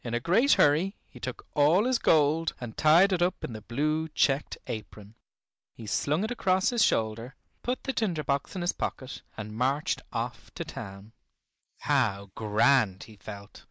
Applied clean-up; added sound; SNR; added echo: neural mask model Resemble Enhance denoiser.